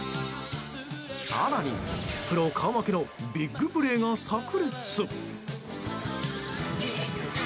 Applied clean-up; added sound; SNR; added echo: none; none; none; none.